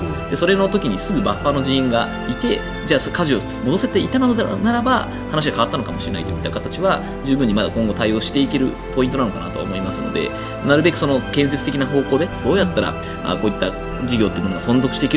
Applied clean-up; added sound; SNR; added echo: none; Musical instrument; 7 dB; none.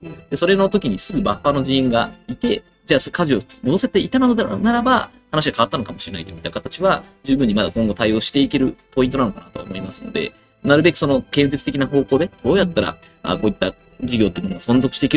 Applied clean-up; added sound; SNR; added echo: neural mask model RNNoise.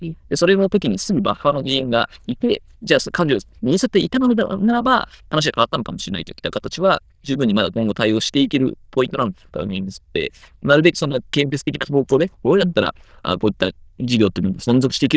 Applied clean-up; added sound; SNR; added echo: neural diffusion model UNIVERSE++.